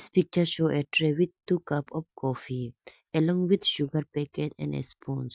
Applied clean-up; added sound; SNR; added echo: none; none; none; none.